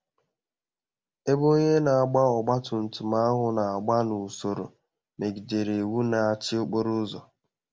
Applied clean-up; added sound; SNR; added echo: none; none; none; none.